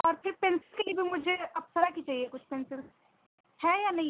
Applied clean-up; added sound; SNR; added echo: none; none; none; none.